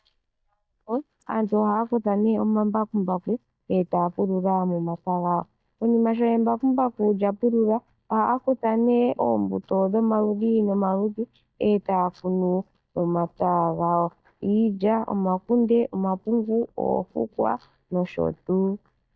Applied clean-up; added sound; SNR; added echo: neural mask model DeepFilterNet 3.